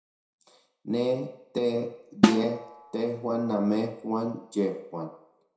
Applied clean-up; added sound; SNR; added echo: none; Snare drum; -1 dB; reverberation time 0.6 s.